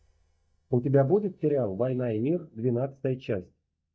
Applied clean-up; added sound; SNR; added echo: neural mask model DeepFilterNet 3.